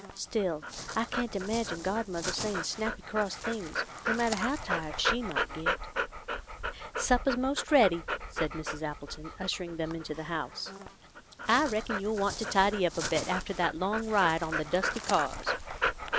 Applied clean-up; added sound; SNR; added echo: none; Dog; 5 dB; none.